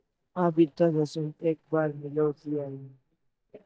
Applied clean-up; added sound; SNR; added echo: neural mask model DeepFilterNet 3.